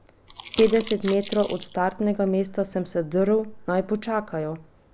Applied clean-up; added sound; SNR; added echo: none; Crumpling, crinkling; 13 dB; none.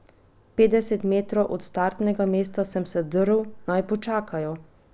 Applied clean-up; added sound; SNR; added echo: none; none; none; none.